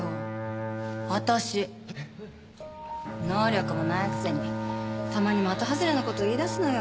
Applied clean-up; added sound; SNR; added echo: none; Bowed string instrument; 5 dB; none.